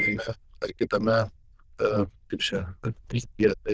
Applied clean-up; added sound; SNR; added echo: neural diffusion model UNIVERSE++.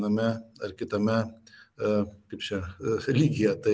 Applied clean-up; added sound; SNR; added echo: none; none; none; none.